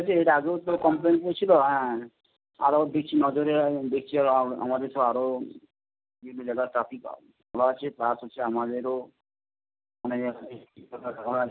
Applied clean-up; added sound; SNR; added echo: none; none; none; none.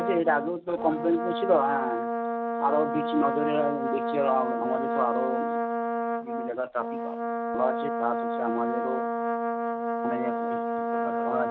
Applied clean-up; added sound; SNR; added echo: none; Brass instrument; 0 dB; none.